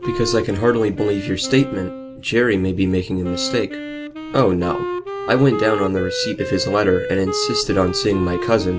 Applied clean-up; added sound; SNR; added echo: none; Wind instrument, woodwind instrument; 8 dB; none.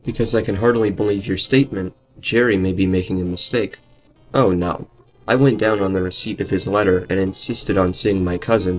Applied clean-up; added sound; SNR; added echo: neural separator model SepFormer DNS4.